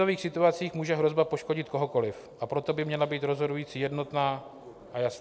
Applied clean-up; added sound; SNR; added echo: none; none; none; none.